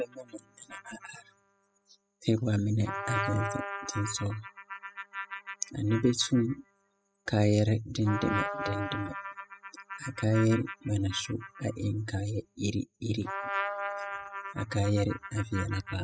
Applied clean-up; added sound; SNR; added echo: classical method spectral subtraction.